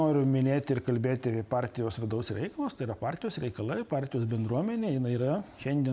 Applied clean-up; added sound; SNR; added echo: none; none; none; none.